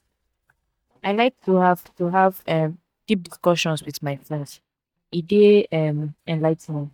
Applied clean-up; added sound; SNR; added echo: neural mask model DeepFilterNet 3.